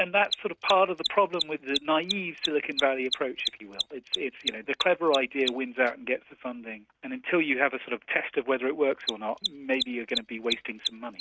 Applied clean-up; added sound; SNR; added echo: neural mask model RNNoise.